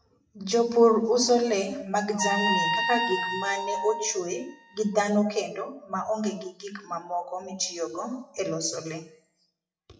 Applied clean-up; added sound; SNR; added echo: classical method WPE with log-MMSE.